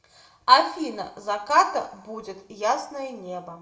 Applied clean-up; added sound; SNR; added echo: none; none; none; reverberation time 1.0 s.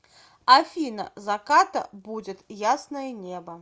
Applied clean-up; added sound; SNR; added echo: none; none; none; none.